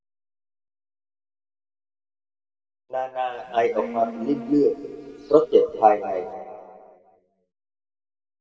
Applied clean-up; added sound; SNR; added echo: none; Insect; 14 dB; reverberation time 1.7 s.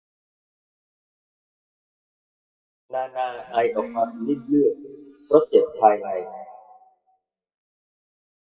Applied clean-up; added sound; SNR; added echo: classical method WPE with log-MMSE.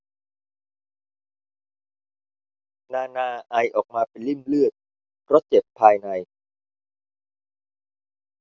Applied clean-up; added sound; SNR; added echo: none; none; none; none.